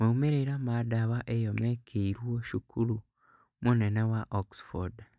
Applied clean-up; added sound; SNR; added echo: neural mask model DeepFilterNet 3.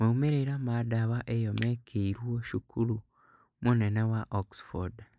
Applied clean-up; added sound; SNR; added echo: neural mask model Resemble Enhance denoiser.